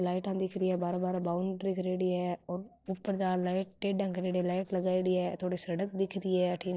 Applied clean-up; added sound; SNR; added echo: neural separator model SepFormer DNS4.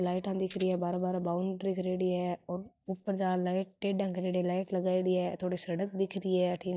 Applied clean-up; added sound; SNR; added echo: neural mask model DeepFilterNet 3.